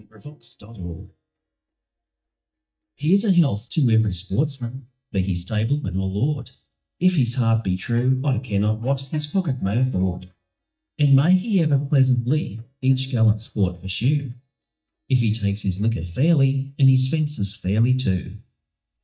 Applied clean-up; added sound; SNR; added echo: neural mask model DeepFilterNet 3.